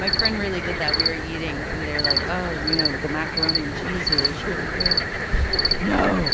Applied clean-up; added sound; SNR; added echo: none; Cricket; -4 dB; none.